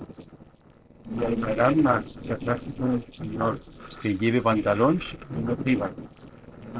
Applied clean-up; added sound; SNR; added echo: neural separator model SepFormer DNS4.